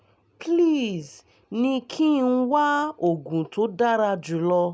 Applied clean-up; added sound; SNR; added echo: none; none; none; none.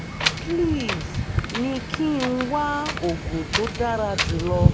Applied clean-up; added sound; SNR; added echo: none; Wind; -1 dB; none.